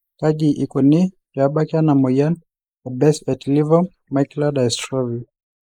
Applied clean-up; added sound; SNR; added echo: neural mask model Resemble Enhance denoiser.